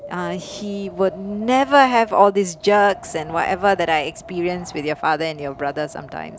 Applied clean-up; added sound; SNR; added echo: none; Wind; 18 dB; none.